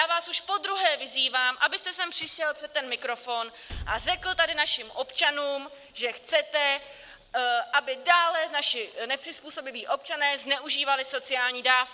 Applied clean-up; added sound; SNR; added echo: none; Liquid; 18 dB; none.